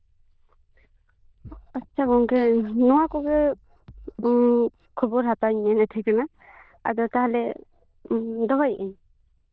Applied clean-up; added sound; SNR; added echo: neural diffusion model UNIVERSE++.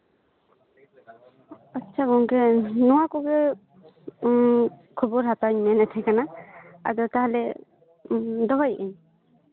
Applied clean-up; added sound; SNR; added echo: none; none; none; none.